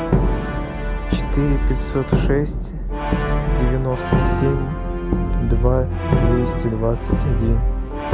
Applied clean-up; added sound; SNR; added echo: none; Brass instrument; -5 dB; none.